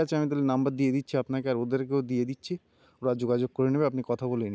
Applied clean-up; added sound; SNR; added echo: none; none; none; none.